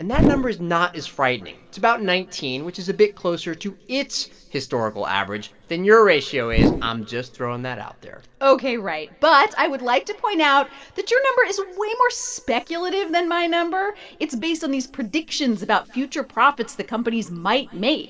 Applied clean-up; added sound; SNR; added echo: none; Whoosh, swoosh, swish; -4 dB; reverberation time 2.1 s.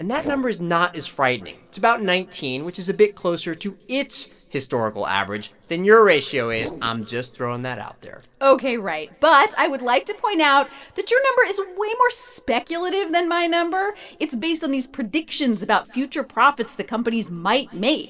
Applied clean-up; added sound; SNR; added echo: neural separator model SepFormer DNS4.